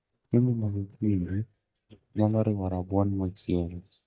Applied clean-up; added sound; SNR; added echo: neural mask model DeepFilterNet 3.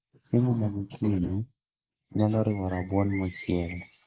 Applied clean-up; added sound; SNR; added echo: neural mask model Resemble Enhance denoiser.